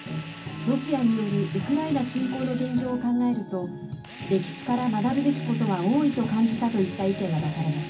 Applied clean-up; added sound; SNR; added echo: none; Drill; 17 dB; reverberation time 0.4 s.